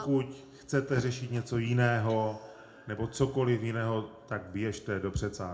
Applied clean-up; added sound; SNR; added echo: none; Thump, thud; 17 dB; reverberation time 0.3 s.